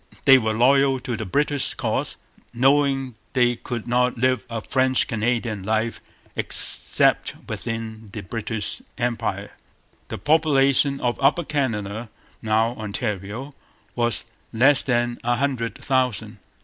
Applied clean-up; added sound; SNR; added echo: none; none; none; none.